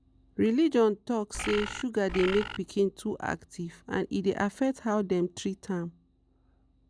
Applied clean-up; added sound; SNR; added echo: none; Bird; 6 dB; none.